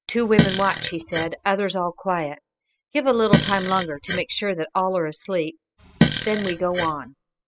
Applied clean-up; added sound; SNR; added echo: classical method spectral subtraction.